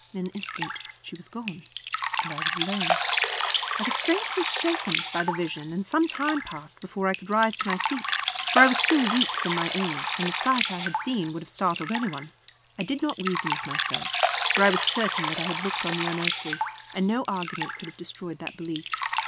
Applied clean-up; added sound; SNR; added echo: none; Drip; -1 dB; none.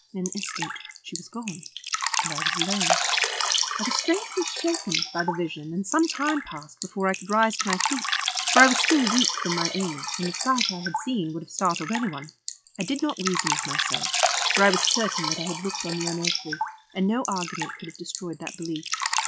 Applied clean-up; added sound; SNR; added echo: classical method log-MMSE.